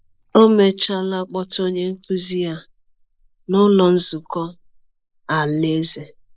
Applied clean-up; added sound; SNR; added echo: neural mask model Resemble Enhance denoiser.